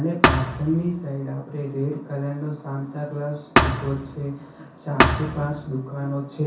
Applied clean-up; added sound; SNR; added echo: none; Thump, thud; -3 dB; reverberation time 0.6 s.